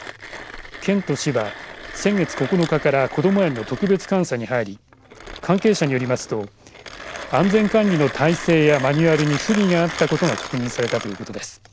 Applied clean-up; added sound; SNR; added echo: none; Mechanisms; 12 dB; none.